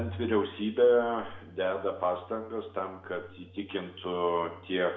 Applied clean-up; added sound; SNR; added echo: none; Organ; 17 dB; reverberation time 0.6 s.